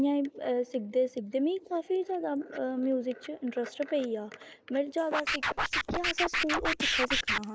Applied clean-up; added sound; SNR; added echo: neural mask model Resemble Enhance denoiser.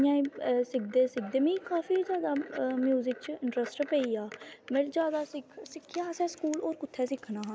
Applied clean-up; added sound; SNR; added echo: none; none; none; none.